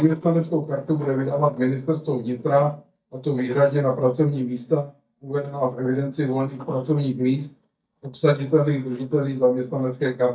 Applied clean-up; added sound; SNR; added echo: neural mask model DeepFilterNet 3.